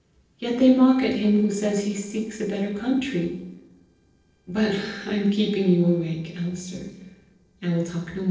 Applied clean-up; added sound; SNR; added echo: neural separator model SepFormer DNS4.